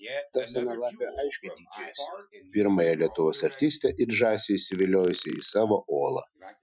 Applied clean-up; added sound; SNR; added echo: classical method Wiener filter.